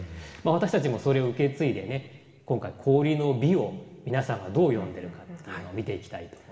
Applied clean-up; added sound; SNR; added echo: none; none; none; reverberation time 1.5 s.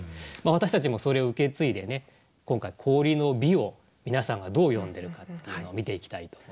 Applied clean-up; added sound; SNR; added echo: none; none; none; none.